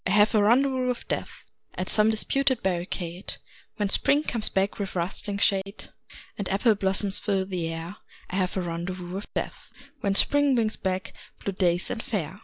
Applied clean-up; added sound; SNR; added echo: none; none; none; none.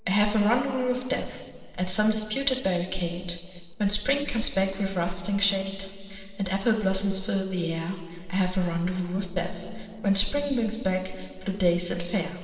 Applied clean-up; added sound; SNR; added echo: neural separator model SepFormer DNS4.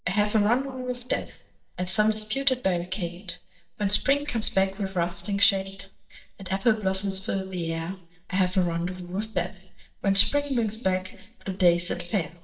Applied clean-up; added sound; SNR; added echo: neural mask model DeepFilterNet 3.